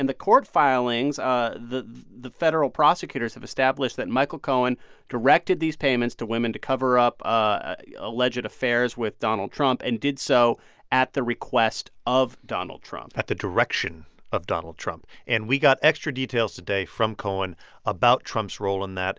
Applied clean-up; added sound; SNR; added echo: none; none; none; none.